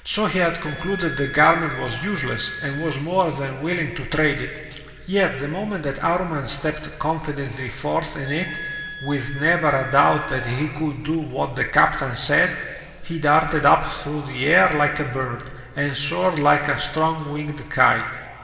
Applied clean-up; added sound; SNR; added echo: none; Wind instrument, woodwind instrument; 12 dB; reverberation time 2.2 s.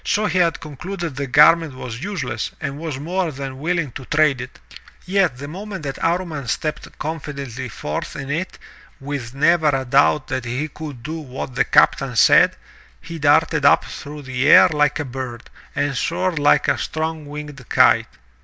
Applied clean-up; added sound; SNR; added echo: none; none; none; none.